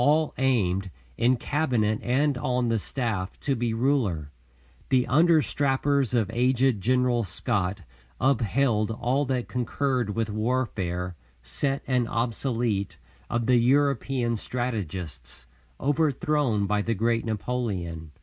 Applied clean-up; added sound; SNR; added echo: none; none; none; none.